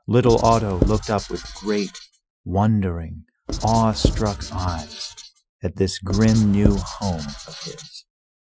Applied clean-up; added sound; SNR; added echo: classical method Wiener filter.